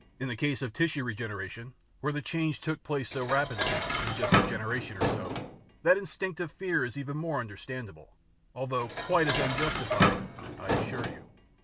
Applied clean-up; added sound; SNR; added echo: none; Dishes, pots, and pans; 1 dB; none.